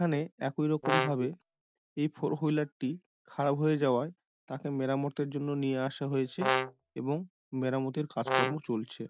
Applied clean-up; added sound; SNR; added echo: none; Brass instrument; 1 dB; none.